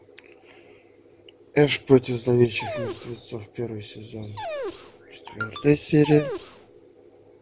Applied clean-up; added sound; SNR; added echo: none; Dog; 12 dB; none.